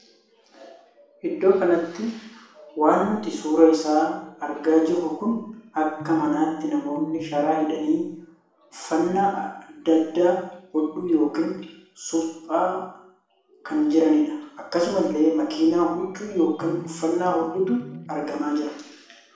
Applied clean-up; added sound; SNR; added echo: none; Electric guitar; 17 dB; reverberation time 0.7 s.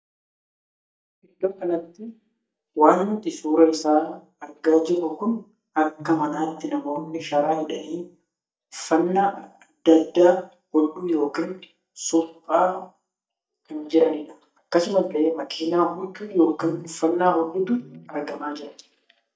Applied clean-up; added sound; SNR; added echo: neural mask model DeepFilterNet 3.